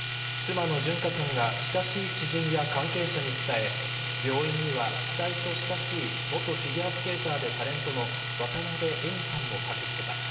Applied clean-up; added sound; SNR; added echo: none; Domestic sounds, home sounds; -3 dB; reverberation time 1.4 s.